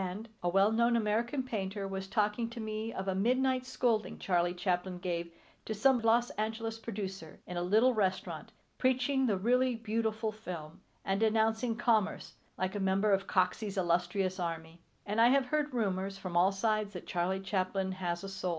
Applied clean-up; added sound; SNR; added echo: none; none; none; none.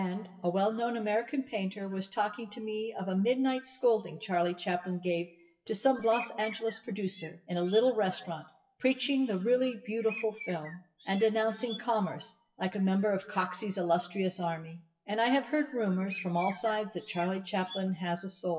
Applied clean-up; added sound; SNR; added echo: classical method WPE with log-MMSE.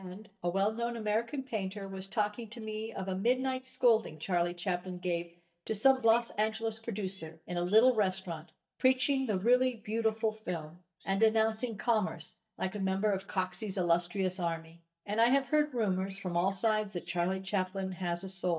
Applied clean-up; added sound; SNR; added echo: neural mask model DeepFilterNet 3.